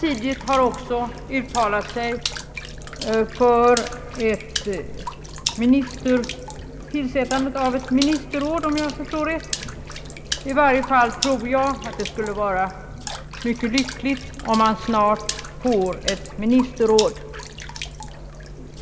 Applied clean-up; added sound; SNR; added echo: none; Water / Splash, splatter; 11 dB; none.